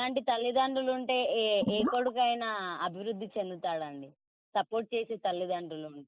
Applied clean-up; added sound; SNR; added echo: neural mask model Resemble Enhance denoiser.